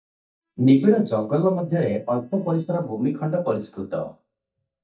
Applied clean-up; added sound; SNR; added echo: neural mask model DeepFilterNet 3.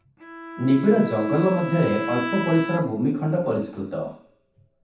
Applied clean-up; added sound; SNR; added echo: none; Bowed string instrument; 10 dB; reverberation time 0.7 s.